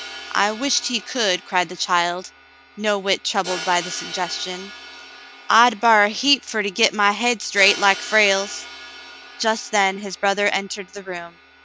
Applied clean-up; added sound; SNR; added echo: none; Crash cymbal; 16 dB; none.